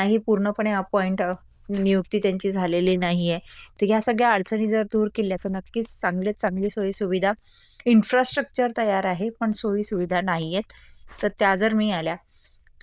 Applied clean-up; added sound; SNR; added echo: neural diffusion model UNIVERSE++.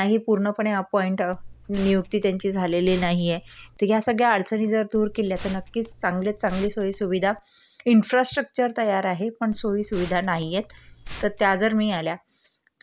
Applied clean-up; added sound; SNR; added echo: none; Liquid; 15 dB; none.